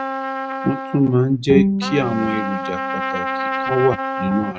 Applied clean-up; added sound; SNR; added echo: neural mask model RNNoise.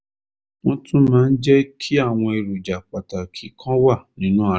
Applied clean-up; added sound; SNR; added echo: none; none; none; none.